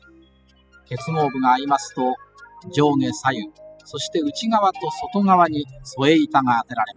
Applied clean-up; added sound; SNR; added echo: classical method spectral subtraction.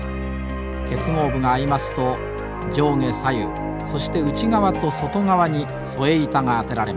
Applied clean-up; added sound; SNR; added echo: none; Mallet percussion; 17 dB; none.